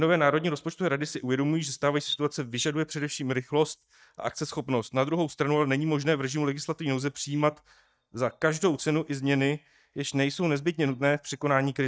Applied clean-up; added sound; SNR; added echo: neural mask model DeepFilterNet 3.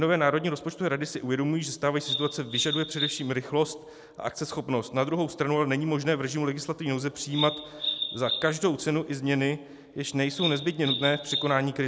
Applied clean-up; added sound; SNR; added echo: none; Bird vocalization, bird call, bird song; 5 dB; none.